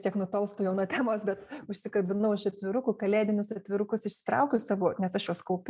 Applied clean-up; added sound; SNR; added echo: none; none; none; none.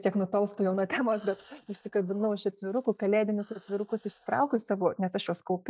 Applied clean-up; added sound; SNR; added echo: neural mask model DeepFilterNet 3.